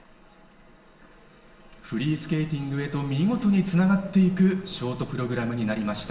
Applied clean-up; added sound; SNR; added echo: none; none; none; reverberation time 1.1 s.